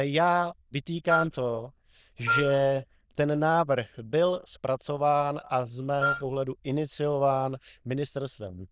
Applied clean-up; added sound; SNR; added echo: neural diffusion model UNIVERSE++.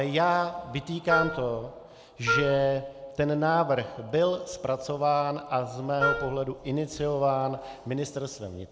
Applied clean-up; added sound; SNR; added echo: none; Wind instrument, woodwind instrument; 2 dB; none.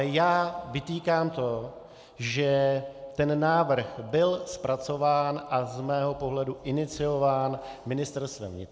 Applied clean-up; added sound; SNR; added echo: none; none; none; none.